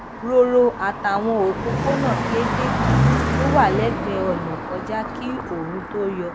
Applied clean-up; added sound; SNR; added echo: none; Car passing by; 1 dB; none.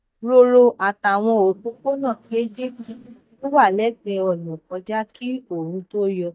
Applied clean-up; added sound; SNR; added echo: neural mask model DeepFilterNet 3.